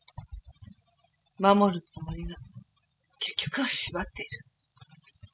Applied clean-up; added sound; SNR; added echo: classical method spectral subtraction.